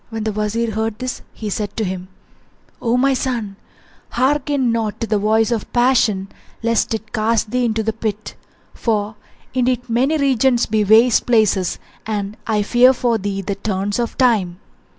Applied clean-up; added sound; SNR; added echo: none; none; none; none.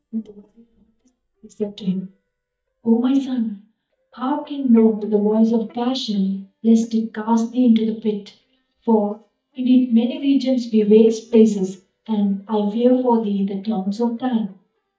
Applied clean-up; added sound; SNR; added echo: neural mask model DeepFilterNet 3.